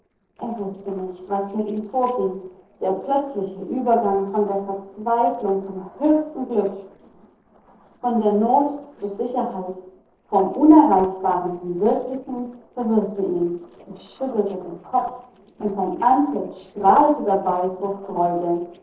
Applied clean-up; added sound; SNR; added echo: neural separator model SepFormer DNS4.